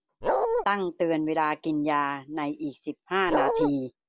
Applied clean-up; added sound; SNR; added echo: none; Bark; -3 dB; none.